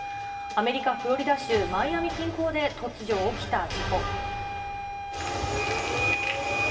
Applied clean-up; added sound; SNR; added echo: none; Wind instrument, woodwind instrument; 8 dB; reverberation time 2.1 s.